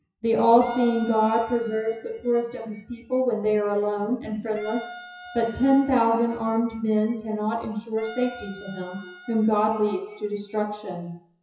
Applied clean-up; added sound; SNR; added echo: classical method WPE with log-MMSE.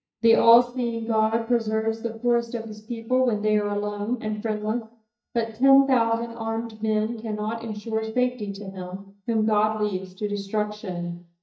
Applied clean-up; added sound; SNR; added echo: neural mask model DeepFilterNet 3.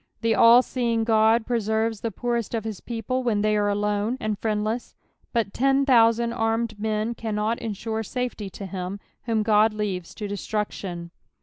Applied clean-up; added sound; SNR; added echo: none; none; none; none.